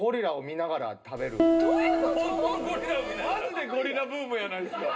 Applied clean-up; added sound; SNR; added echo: none; Piano; -3 dB; reverberation time 0.2 s.